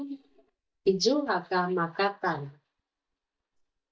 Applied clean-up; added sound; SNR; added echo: neural mask model DeepFilterNet 3.